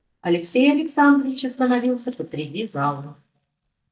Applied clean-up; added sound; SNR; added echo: neural mask model DeepFilterNet 3.